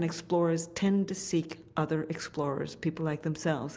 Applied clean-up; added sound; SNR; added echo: none; none; none; none.